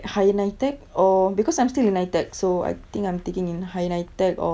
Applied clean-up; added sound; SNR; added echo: none; none; none; none.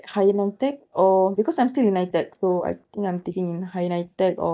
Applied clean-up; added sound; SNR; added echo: neural mask model DeepFilterNet 3.